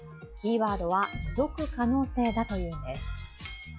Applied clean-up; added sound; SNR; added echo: classical method log-MMSE.